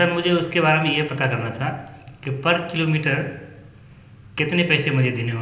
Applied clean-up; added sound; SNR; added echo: none; none; none; reverberation time 0.9 s.